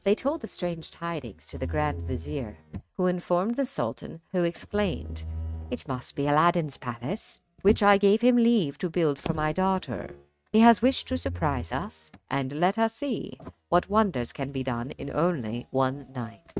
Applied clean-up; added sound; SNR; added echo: neural mask model RNNoise.